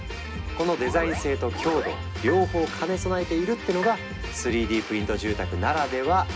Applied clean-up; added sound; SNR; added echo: none; Piano; 14 dB; reverberation time 0.3 s.